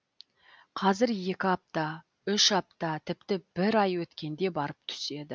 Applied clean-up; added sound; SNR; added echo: none; none; none; none.